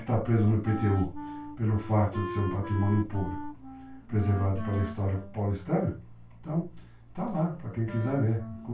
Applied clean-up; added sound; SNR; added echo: none; Wind instrument, woodwind instrument; 12 dB; reverberation time 0.2 s.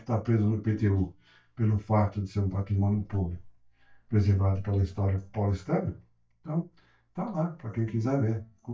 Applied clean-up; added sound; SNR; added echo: neural mask model DeepFilterNet 3.